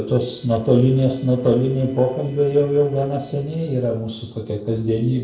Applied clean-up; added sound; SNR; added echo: neural separator model SepFormer DNS4.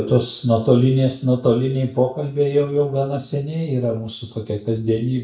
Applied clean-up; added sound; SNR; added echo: neural mask model DeepFilterNet 3.